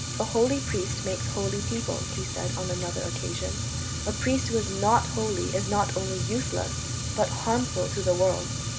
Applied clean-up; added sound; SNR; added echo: none; Fire; 2 dB; none.